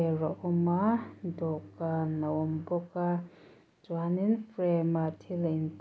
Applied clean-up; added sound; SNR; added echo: none; none; none; none.